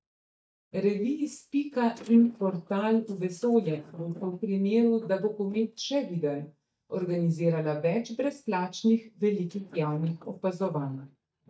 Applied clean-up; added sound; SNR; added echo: neural mask model DeepFilterNet 3.